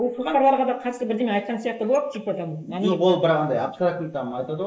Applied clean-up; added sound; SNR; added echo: neural mask model Resemble Enhance denoiser.